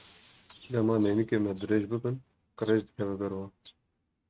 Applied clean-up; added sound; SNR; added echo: neural mask model RNNoise.